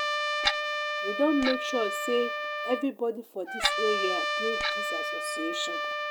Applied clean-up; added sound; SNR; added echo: none; Trumpet + Clock; -1 dB; none.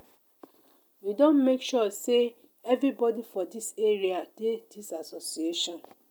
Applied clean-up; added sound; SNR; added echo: none; none; none; none.